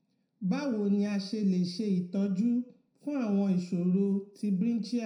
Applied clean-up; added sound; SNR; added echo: none; none; none; reverberation time 0.4 s.